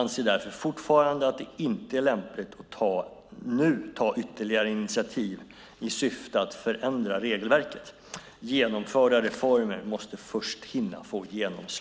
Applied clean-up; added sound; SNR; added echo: none; none; none; none.